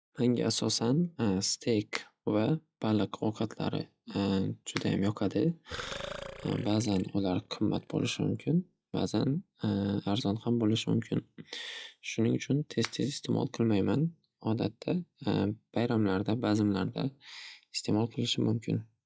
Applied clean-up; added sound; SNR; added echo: classical method log-MMSE.